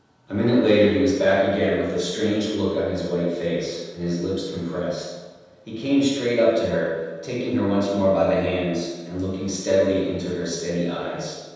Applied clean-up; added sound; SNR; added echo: none; none; none; reverberation time 1.2 s.